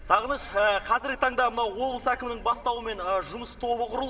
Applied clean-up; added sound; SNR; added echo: none; none; none; reverberation time 2.7 s.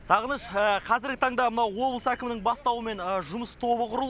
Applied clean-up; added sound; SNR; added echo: none; none; none; none.